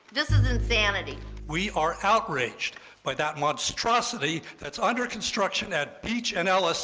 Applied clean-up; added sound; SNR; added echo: none; Bowed string instrument; 3 dB; none.